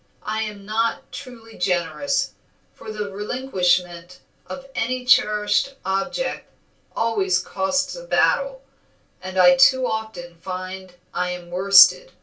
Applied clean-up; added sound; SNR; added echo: none; none; none; reverberation time 0.2 s.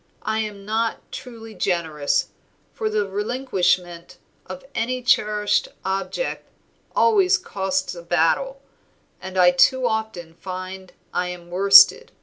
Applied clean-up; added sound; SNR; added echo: none; none; none; none.